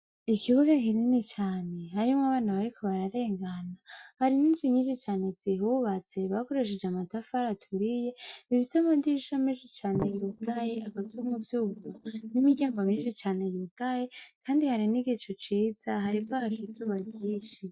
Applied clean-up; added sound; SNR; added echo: neural mask model DeepFilterNet 3.